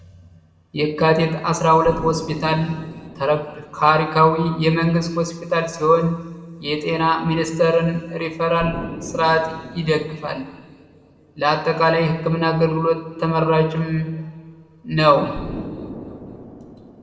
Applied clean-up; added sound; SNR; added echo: none; Explosion; 17 dB; reverberation time 1.4 s.